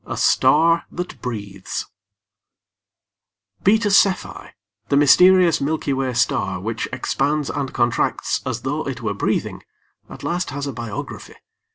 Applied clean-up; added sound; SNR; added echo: none; none; none; none.